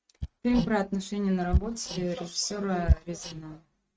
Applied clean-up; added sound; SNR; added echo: neural mask model RNNoise.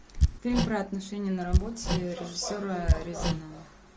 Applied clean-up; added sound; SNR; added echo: none; Hammer; -3 dB; none.